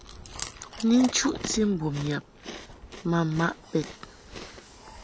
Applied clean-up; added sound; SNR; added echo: none; Chewing, mastication; 12 dB; none.